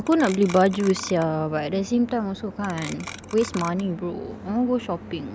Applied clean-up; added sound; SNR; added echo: none; Clock; 15 dB; none.